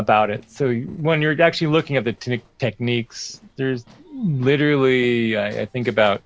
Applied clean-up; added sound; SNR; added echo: neural separator model SepFormer DNS4.